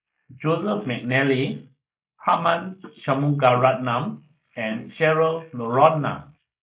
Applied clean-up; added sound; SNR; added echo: neural mask model Resemble Enhance denoiser.